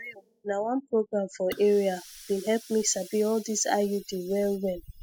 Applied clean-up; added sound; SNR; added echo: classical method spectral subtraction.